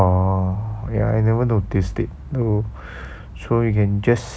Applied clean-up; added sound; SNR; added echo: none; none; none; none.